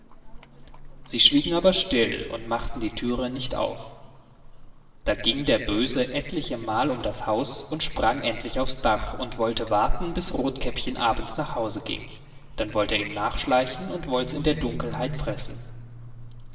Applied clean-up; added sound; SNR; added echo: none; Livestock, farm animals, working animals; 19 dB; reverberation time 2.4 s.